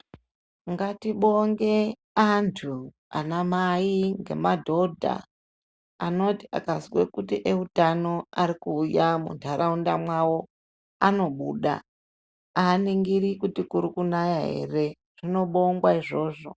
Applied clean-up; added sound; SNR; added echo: none; none; none; none.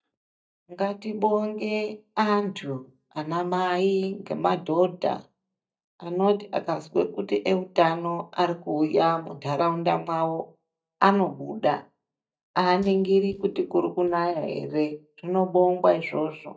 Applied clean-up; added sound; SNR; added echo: neural mask model DeepFilterNet 3.